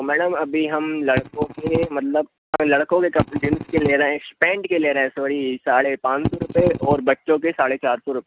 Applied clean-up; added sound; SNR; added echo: neural mask model RNNoise.